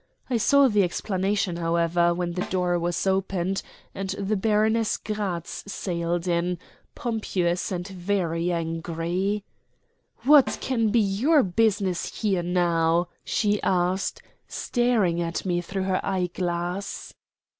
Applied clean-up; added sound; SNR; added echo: none; Snare drum; 16 dB; none.